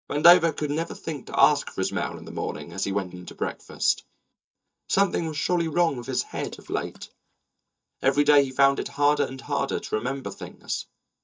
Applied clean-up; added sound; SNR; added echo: neural mask model DeepFilterNet 3.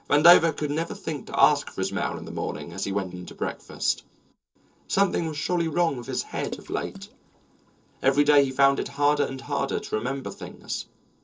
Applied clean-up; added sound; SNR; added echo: neural separator model SepFormer DNS4.